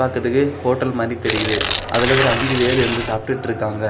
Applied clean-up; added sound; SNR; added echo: none; Tearing; 4 dB; none.